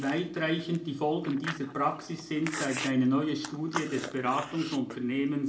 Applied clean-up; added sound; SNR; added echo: none; Chewing, mastication; 12 dB; reverberation time 0.3 s.